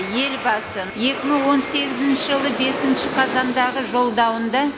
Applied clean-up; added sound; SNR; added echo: none; Aircraft; 7 dB; none.